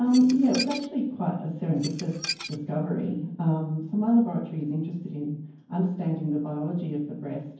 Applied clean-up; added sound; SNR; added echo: none; Dishes, pots, and pans / Glass; 10 dB; reverberation time 0.9 s.